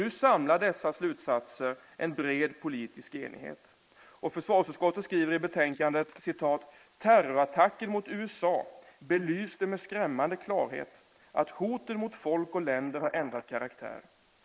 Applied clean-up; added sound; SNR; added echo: neural mask model Resemble Enhance denoiser.